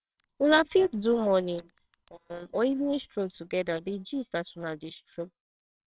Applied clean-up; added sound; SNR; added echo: neural separator model SepFormer WHAMR!.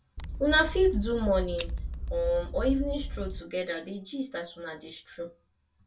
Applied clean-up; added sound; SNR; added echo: none; Scissors; 4 dB; reverberation time 0.2 s.